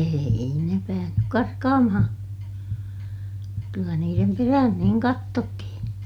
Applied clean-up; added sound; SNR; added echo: none; none; none; none.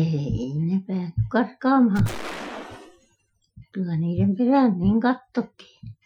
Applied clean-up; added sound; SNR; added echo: classical method Wiener filter.